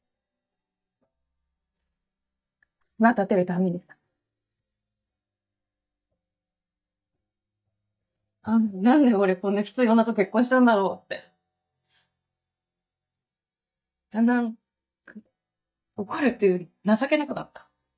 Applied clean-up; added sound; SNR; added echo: neural mask model DeepFilterNet 3.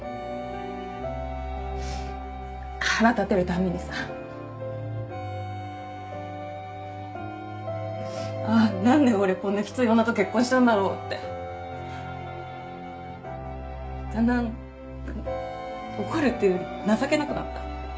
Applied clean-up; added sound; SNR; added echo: none; Wind instrument, woodwind instrument; 14 dB; reverberation time 0.3 s.